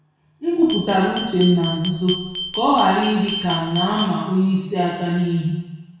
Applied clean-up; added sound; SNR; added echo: none; Glass; 5 dB; reverberation time 1.0 s.